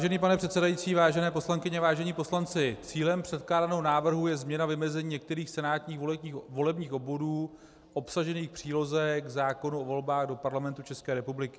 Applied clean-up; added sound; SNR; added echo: none; none; none; none.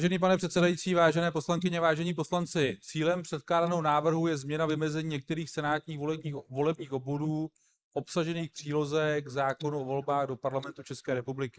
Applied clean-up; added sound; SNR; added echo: neural mask model Resemble Enhance denoiser.